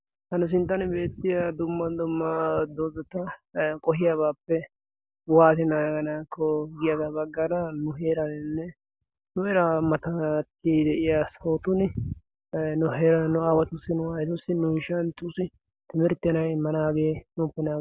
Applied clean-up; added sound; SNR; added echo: none; none; none; none.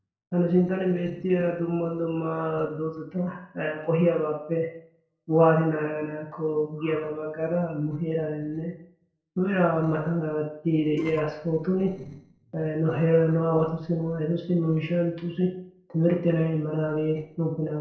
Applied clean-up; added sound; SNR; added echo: neural separator model SepFormer DNS4.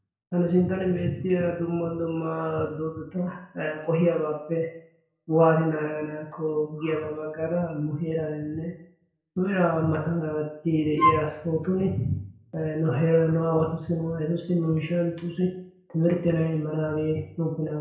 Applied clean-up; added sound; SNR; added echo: none; Wind instrument, woodwind instrument; -2 dB; reverberation time 0.5 s.